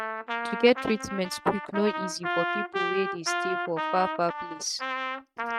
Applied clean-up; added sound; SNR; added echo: neural mask model RNNoise.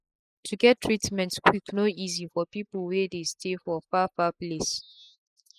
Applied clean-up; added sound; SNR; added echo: neural mask model Resemble Enhance denoiser.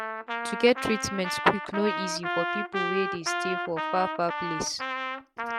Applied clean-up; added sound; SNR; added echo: none; Trumpet; 3 dB; none.